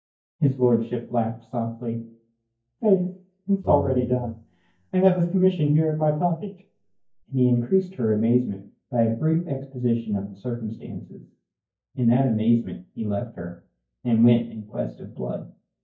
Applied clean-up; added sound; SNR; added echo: neural mask model DeepFilterNet 3.